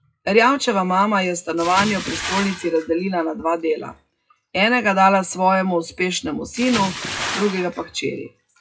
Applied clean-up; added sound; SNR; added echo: classical method WPE with log-MMSE.